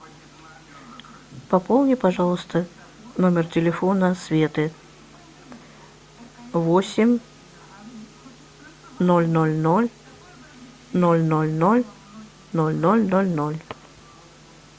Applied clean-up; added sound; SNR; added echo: none; none; none; none.